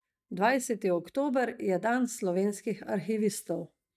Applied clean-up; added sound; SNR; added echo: neural mask model DeepFilterNet 3.